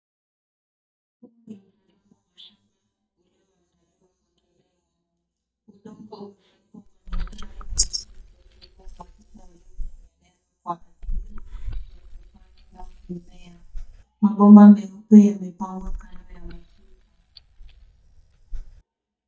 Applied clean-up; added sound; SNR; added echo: neural mask model DeepFilterNet 3.